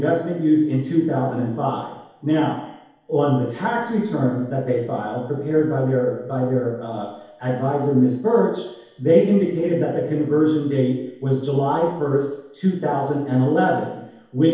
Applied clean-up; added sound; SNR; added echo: none; none; none; reverberation time 2.2 s.